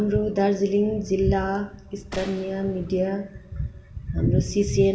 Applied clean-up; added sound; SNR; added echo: none; Gunshot, gunfire; 20 dB; reverberation time 1.1 s.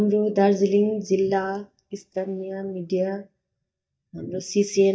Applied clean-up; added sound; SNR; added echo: neural mask model DeepFilterNet 3.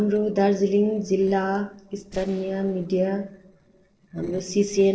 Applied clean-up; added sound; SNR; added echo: neural separator model SepFormer DNS4.